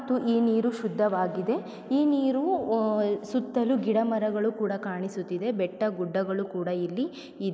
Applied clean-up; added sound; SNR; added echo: none; none; none; none.